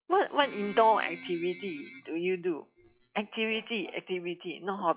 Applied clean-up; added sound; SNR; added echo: classical method log-MMSE.